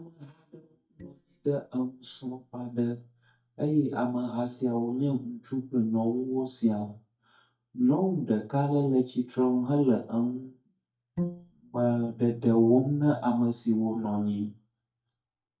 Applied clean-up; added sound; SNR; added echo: neural mask model DeepFilterNet 3.